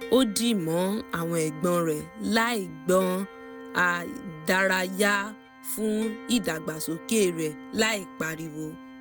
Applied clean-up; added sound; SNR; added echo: none; Organ + Harp; 15 dB; none.